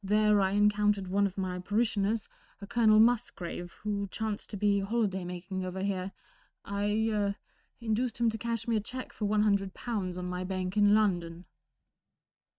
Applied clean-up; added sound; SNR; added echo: neural mask model RNNoise.